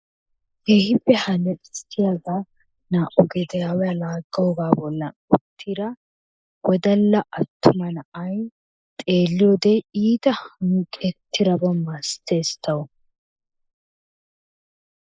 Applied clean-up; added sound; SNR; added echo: neural mask model Resemble Enhance denoiser.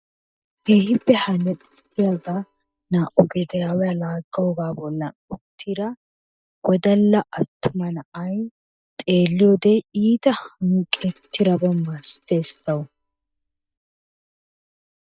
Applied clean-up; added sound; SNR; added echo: neural mask model DeepFilterNet 3.